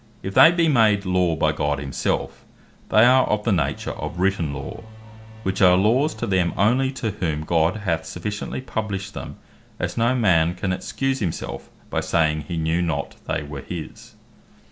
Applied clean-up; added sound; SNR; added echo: none; Engine / Domestic sounds, home sounds; 17 dB; none.